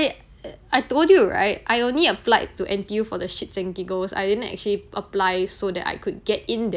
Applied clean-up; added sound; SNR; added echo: none; none; none; none.